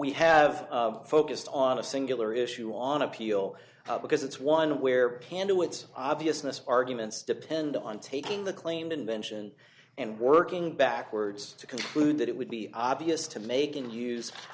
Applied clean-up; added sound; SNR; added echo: none; none; none; none.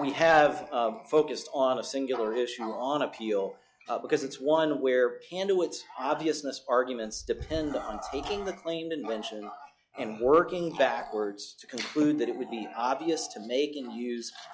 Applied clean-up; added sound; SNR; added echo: classical method log-MMSE.